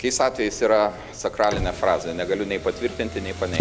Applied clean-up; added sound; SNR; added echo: none; Motor vehicle (road); 7 dB; none.